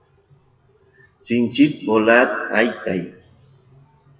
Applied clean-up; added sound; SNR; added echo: classical method WPE with log-MMSE.